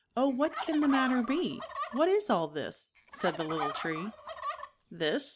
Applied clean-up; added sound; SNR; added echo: none; Fowl; 9 dB; none.